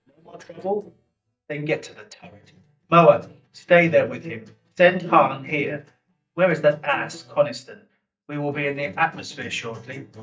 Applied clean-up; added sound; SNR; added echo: neural mask model DeepFilterNet 3.